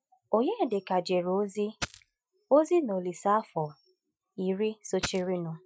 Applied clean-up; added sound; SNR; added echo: classical method Wiener filter.